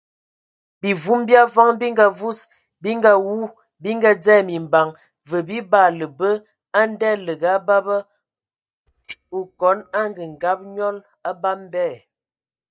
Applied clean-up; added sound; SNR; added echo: neural mask model DeepFilterNet 3.